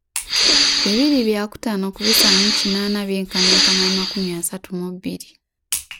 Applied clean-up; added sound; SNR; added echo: none; Respiratory sounds; -4 dB; none.